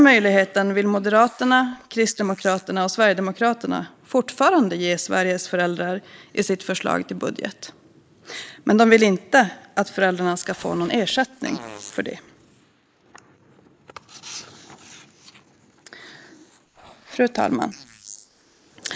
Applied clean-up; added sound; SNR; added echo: neural mask model Resemble Enhance denoiser.